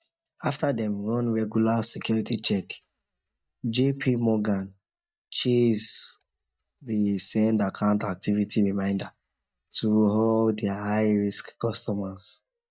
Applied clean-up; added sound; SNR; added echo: neural mask model DeepFilterNet 3.